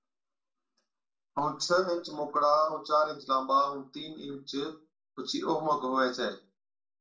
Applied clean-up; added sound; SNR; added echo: none; none; none; reverberation time 0.3 s.